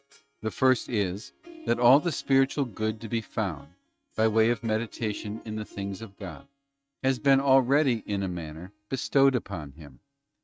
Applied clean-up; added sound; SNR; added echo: neural mask model RNNoise.